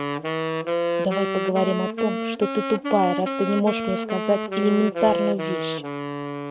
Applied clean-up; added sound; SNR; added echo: none; Wind instrument, woodwind instrument; 2 dB; none.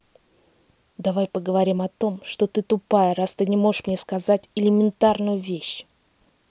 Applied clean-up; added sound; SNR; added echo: none; none; none; none.